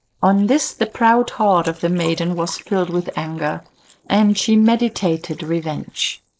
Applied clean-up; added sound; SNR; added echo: neural mask model Resemble Enhance denoiser.